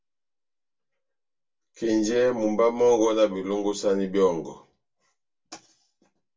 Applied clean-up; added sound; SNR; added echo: none; none; none; reverberation time 0.2 s.